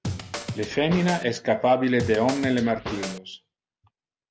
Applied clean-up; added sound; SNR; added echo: none; Scratching (performance technique); 8 dB; none.